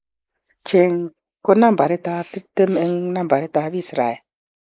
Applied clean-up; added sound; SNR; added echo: neural mask model Resemble Enhance denoiser.